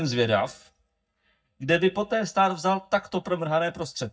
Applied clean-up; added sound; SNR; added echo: neural mask model DeepFilterNet 3.